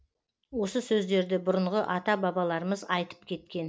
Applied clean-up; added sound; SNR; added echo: none; none; none; none.